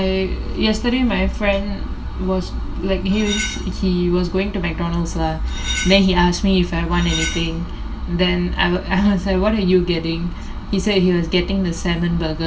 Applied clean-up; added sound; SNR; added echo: none; Cutlery, silverware; 9 dB; reverberation time 0.2 s.